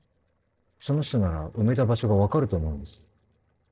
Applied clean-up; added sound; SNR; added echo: neural separator model SepFormer DNS4.